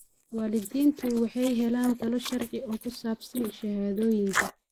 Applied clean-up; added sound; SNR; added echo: neural mask model Resemble Enhance denoiser.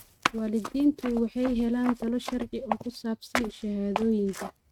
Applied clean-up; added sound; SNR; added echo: neural mask model RNNoise.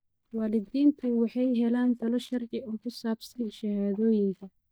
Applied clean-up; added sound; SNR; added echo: neural mask model DeepFilterNet 3.